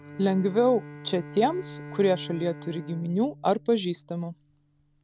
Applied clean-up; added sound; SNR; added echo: none; Bowed string instrument; 16 dB; none.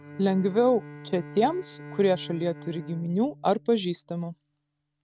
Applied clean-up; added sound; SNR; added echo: neural mask model RNNoise.